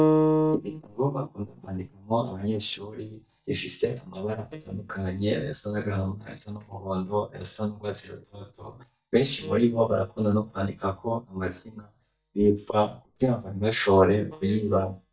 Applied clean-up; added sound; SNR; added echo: neural mask model DeepFilterNet 3.